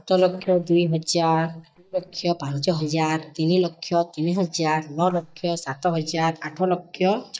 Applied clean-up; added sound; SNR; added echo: neural mask model DeepFilterNet 3.